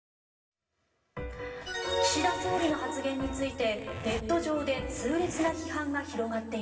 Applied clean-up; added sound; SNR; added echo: none; Zipper (clothing); 12 dB; reverberation time 2.3 s.